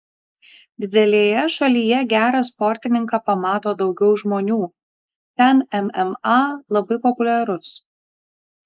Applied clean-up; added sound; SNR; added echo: neural mask model Resemble Enhance denoiser.